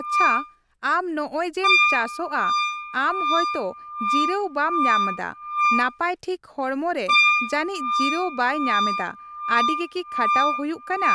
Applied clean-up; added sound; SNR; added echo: none; Wind instrument, woodwind instrument; -3 dB; none.